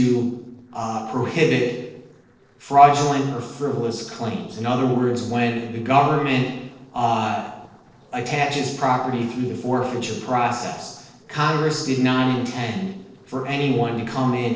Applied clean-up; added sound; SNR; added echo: neural separator model SepFormer DNS4.